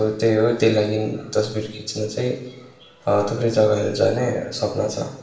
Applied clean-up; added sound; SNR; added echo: none; none; none; reverberation time 0.8 s.